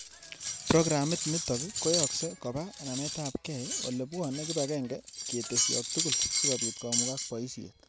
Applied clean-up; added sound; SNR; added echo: none; Cutlery, silverware; 1 dB; none.